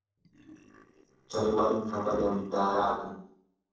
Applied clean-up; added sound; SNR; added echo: neural separator model SepFormer DNS4.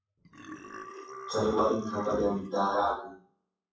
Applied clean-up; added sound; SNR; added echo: classical method WPE with log-MMSE.